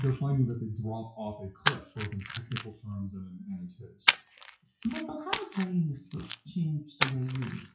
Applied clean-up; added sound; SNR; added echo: classical method WPE with log-MMSE.